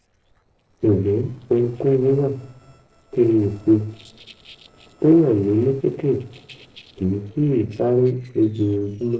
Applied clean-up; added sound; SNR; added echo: neural separator model SepFormer DNS4.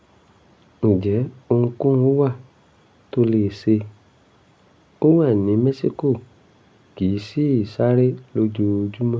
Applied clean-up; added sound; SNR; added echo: none; none; none; none.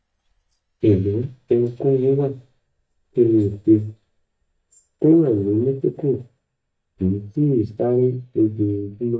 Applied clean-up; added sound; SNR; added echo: neural mask model DeepFilterNet 3.